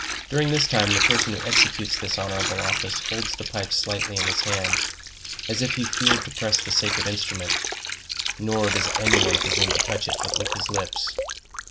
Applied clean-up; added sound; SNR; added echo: none; Water; -2 dB; none.